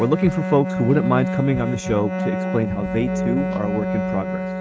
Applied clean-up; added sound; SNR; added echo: neural mask model RNNoise.